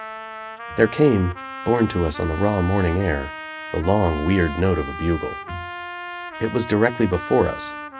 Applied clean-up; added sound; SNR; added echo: none; Trumpet; 11 dB; none.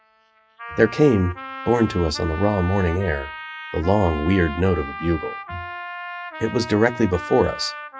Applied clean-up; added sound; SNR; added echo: classical method log-MMSE.